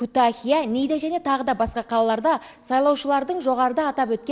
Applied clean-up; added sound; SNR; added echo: none; none; none; none.